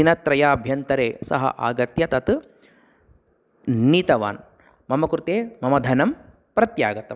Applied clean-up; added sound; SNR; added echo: none; none; none; none.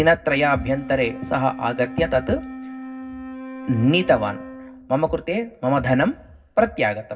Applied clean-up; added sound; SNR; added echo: none; Wind instrument, woodwind instrument; 14 dB; reverberation time 0.4 s.